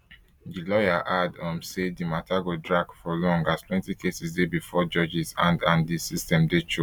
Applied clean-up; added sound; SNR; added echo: none; none; none; none.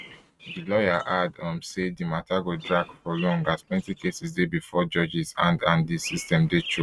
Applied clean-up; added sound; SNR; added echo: neural mask model RNNoise.